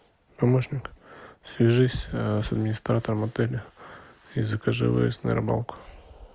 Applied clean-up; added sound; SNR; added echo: none; none; none; none.